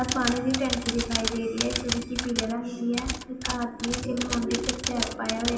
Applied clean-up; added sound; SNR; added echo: none; Typewriter; 3 dB; reverberation time 0.8 s.